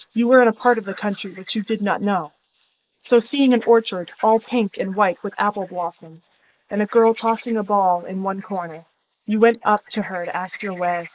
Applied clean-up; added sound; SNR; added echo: neural mask model Resemble Enhance denoiser.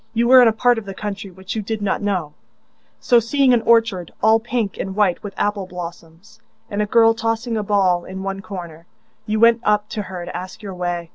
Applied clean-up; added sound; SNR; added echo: none; none; none; none.